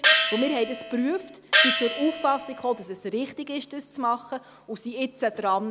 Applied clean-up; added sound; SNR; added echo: none; Gong; -4 dB; none.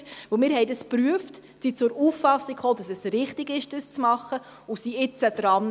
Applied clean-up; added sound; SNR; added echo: none; none; none; none.